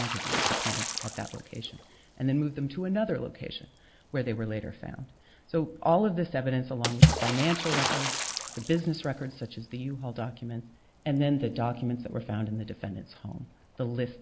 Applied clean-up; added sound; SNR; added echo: none; Water / Splash, splatter; 2 dB; none.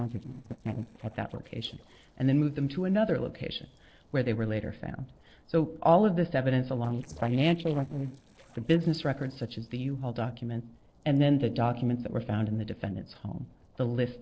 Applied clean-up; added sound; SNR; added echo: neural separator model SepFormer DNS4.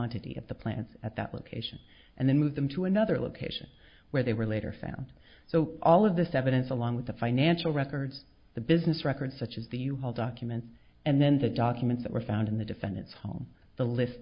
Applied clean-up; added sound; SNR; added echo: none; none; none; none.